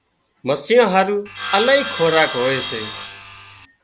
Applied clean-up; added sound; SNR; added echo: none; Sawing; 9 dB; none.